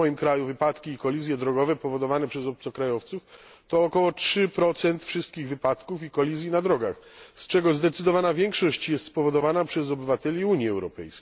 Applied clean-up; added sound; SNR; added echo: none; none; none; none.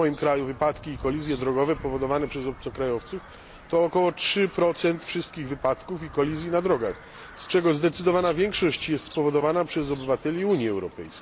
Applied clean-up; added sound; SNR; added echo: none; Bird vocalization, bird call, bird song; 19 dB; none.